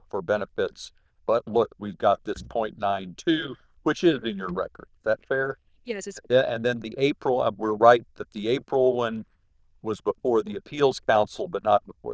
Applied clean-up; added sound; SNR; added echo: neural diffusion model UNIVERSE++.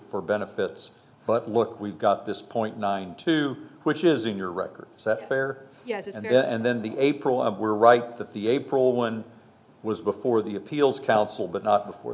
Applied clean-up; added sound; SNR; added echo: none; none; none; none.